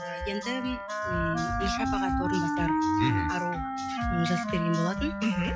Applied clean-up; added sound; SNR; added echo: classical method log-MMSE.